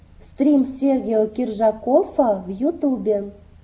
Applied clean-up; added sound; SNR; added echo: none; none; none; none.